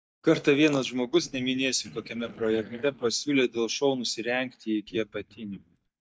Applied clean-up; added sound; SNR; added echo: neural mask model DeepFilterNet 3.